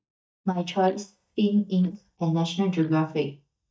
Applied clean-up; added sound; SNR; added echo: neural mask model DeepFilterNet 3.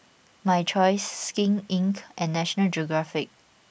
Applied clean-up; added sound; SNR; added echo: none; none; none; none.